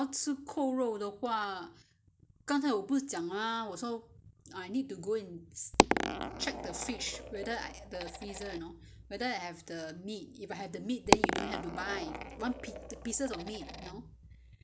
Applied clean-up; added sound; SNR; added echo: none; Coin (dropping); -2 dB; none.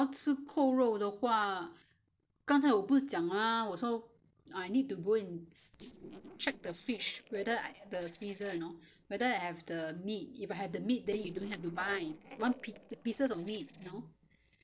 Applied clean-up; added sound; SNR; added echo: neural separator model SepFormer DNS4.